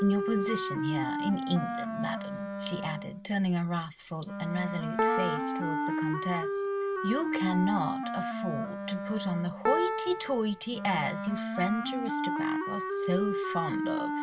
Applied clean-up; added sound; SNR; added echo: none; Piano + Wind instrument, woodwind instrument; 0 dB; none.